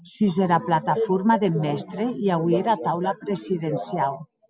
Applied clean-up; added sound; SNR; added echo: none; none; none; none.